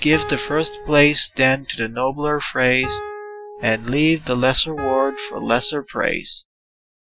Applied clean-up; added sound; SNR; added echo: classical method Wiener filter.